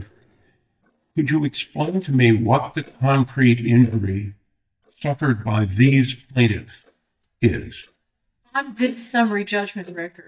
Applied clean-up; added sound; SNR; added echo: neural mask model DeepFilterNet 3.